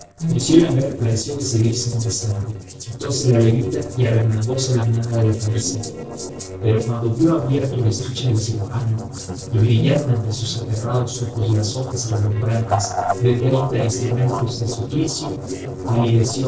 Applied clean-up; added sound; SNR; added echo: neural separator model SepFormer DNS4.